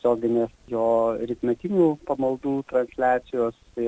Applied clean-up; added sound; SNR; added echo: none; none; none; none.